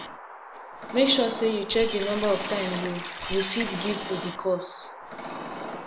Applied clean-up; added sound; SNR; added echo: none; Liquid; 4 dB; none.